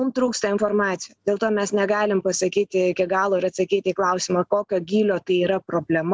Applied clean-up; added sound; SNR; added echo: none; none; none; none.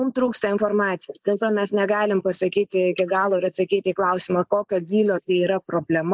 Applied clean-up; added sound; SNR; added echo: neural mask model Resemble Enhance denoiser.